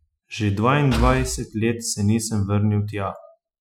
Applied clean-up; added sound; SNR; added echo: classical method Wiener filter.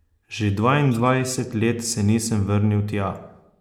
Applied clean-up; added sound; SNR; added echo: neural mask model Resemble Enhance denoiser.